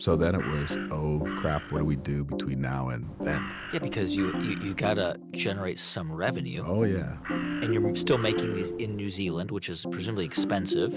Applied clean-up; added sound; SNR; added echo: none; Crow; 13 dB; none.